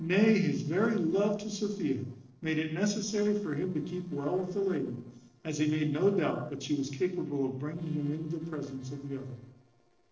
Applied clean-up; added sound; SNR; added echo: neural separator model SepFormer DNS4.